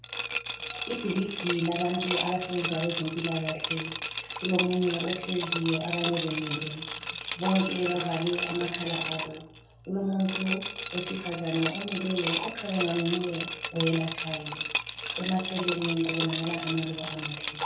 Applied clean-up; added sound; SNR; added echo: none; Liquid; -1 dB; reverberation time 0.5 s.